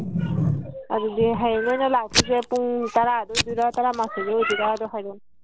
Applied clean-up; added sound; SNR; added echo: none; Packing tape, duct tape / Tearing; 6 dB; none.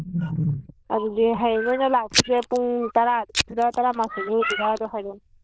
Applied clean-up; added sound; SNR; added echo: neural diffusion model UNIVERSE++.